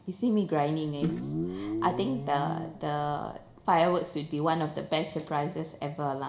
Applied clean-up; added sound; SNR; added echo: none; Guitar; 7 dB; none.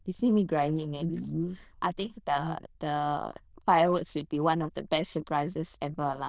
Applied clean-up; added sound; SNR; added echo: neural diffusion model UNIVERSE++.